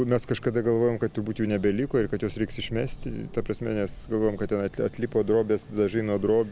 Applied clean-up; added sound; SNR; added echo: none; Engine; 15 dB; none.